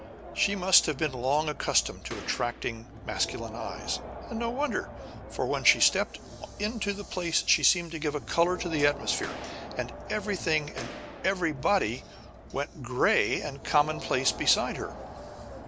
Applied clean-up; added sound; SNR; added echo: none; Crowd + Boom; 13 dB; none.